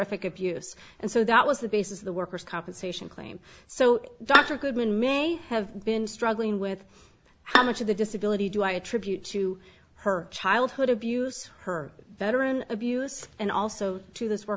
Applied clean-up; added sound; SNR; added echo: none; Bowed string instrument; 4 dB; none.